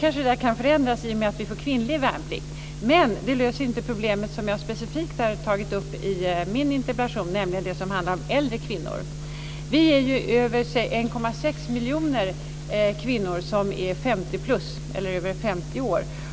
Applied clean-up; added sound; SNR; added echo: none; none; none; none.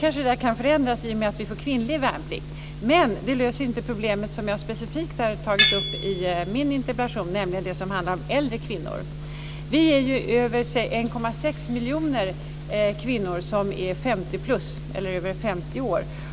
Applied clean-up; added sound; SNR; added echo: none; Tools; 2 dB; none.